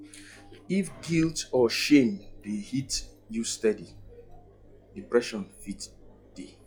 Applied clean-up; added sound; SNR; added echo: classical method log-MMSE.